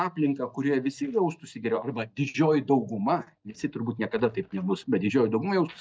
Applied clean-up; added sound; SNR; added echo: neural mask model DeepFilterNet 3.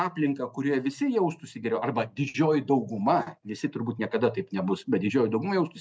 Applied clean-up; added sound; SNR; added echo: none; none; none; none.